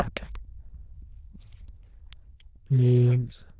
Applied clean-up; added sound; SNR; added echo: neural diffusion model UNIVERSE++.